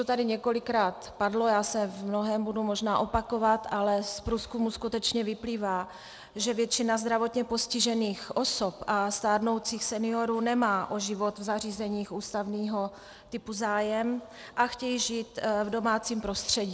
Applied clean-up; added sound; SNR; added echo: none; none; none; none.